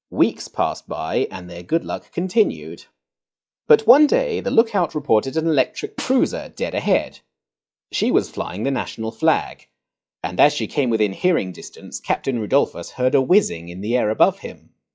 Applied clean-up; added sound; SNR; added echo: classical method log-MMSE.